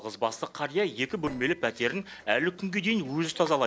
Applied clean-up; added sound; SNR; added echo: neural separator model SepFormer DNS4.